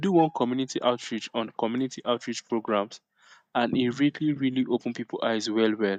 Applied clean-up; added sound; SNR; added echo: neural mask model DeepFilterNet 3.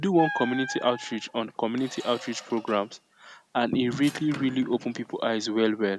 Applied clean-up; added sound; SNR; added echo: none; Squeak; 13 dB; none.